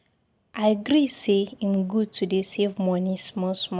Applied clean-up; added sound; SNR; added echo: none; none; none; none.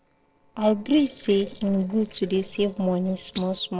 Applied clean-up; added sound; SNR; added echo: neural separator model SepFormer DNS4.